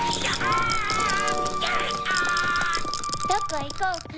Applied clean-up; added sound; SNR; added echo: none; Rattle / Rattle (instrument); 6 dB; none.